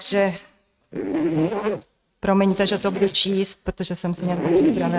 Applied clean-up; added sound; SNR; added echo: neural mask model RNNoise.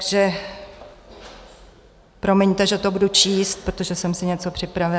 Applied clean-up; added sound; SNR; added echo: none; none; none; none.